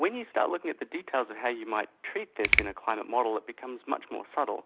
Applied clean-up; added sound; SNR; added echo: none; Finger snapping; -1 dB; none.